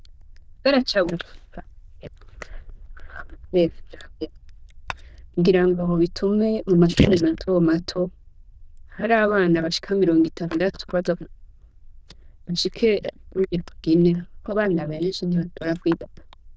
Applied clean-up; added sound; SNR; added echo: neural diffusion model UNIVERSE++.